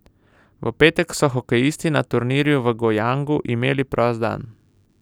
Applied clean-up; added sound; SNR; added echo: none; none; none; none.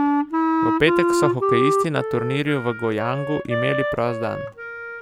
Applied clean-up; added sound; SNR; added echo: none; Wind instrument, woodwind instrument; -2 dB; none.